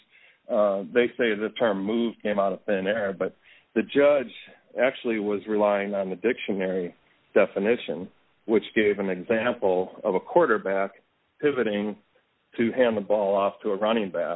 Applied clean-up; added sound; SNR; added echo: none; none; none; none.